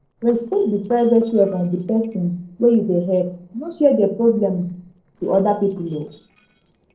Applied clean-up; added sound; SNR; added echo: neural separator model SepFormer DNS4.